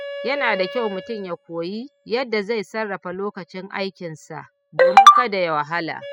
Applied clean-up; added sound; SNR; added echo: classical method spectral subtraction.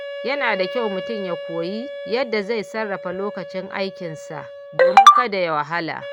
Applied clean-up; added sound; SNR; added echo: none; Wind instrument, woodwind instrument; 13 dB; none.